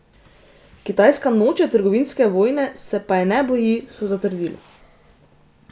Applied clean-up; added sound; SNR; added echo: none; none; none; none.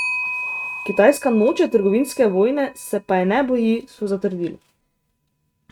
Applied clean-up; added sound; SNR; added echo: neural mask model RNNoise.